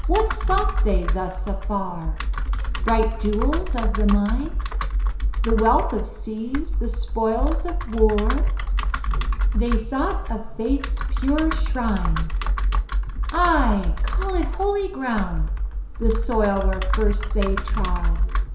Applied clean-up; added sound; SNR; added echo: none; Computer keyboard; -3 dB; reverberation time 0.7 s.